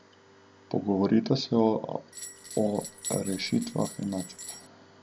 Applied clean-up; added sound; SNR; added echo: none; Bell; 10 dB; none.